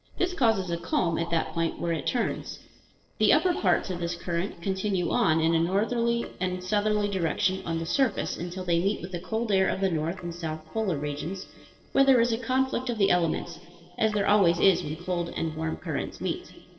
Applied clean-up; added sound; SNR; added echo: neural separator model SepFormer DNS4.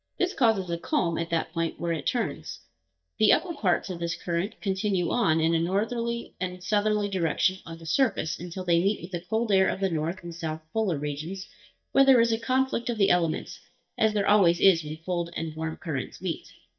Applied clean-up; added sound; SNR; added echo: neural mask model DeepFilterNet 3.